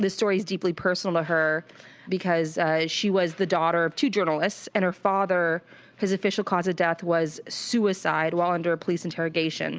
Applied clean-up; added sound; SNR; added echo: none; none; none; none.